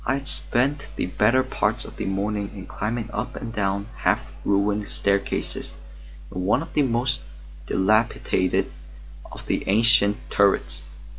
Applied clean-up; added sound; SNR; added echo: none; none; none; none.